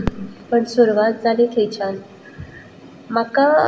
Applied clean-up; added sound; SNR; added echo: none; Fireworks; 16 dB; reverberation time 1.0 s.